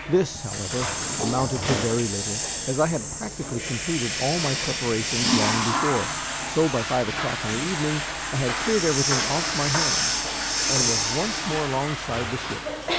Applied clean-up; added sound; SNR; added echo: none; Toilet flush / Water + Hiss; -1 dB; none.